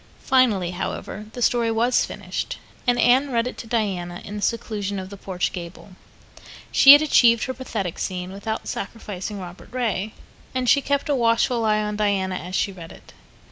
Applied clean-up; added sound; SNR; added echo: none; none; none; none.